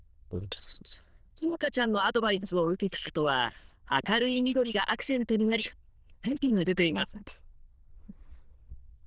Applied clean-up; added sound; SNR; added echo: neural diffusion model UNIVERSE++.